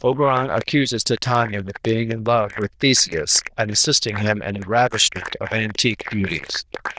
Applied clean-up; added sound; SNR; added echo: neural diffusion model UNIVERSE++.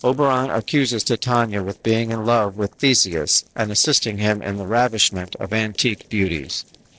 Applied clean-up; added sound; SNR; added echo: neural separator model SepFormer DNS4.